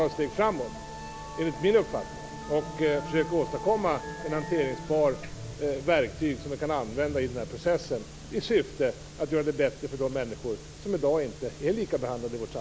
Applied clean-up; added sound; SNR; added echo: none; Musical instrument; 14 dB; none.